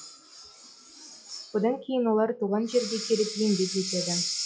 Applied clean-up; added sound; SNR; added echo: classical method log-MMSE.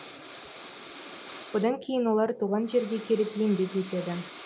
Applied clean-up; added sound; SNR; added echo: none; Breathing; 5 dB; none.